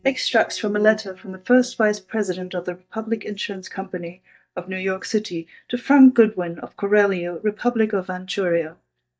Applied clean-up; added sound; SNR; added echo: neural mask model DeepFilterNet 3.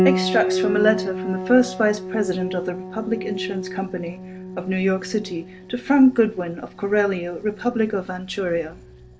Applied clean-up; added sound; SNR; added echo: none; Piano; 6 dB; none.